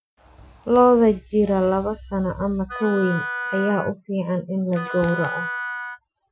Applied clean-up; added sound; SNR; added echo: classical method Wiener filter.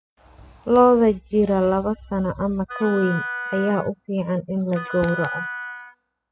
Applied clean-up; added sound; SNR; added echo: classical method spectral subtraction.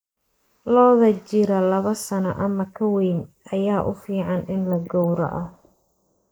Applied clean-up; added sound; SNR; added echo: neural mask model Resemble Enhance denoiser.